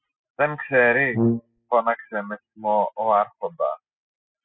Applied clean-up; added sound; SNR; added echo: classical method spectral subtraction.